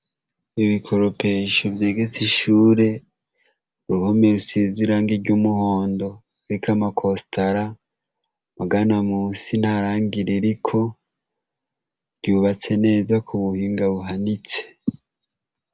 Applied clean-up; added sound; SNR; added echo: none; none; none; none.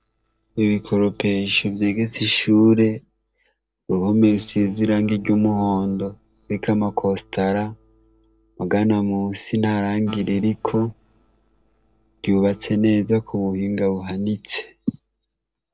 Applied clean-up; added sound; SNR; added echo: neural separator model SepFormer DNS4.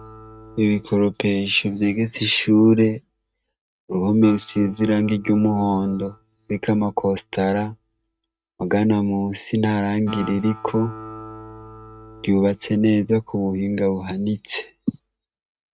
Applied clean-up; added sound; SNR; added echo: neural mask model RNNoise.